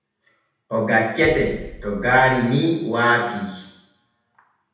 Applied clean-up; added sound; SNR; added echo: none; Bass drum; 16 dB; reverberation time 0.9 s.